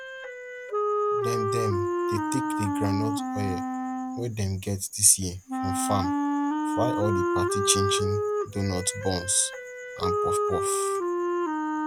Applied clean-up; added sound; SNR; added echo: none; Wind instrument, woodwind instrument; -2 dB; none.